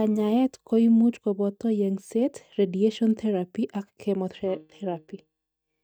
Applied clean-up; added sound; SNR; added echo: neural mask model DeepFilterNet 3.